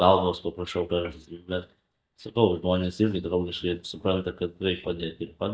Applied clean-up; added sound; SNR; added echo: neural mask model DeepFilterNet 3.